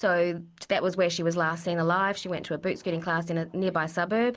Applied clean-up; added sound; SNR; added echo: none; none; none; none.